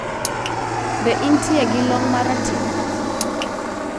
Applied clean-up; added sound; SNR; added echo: none; Aircraft; -1 dB; none.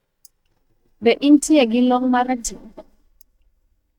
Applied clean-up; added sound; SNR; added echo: neural mask model DeepFilterNet 3.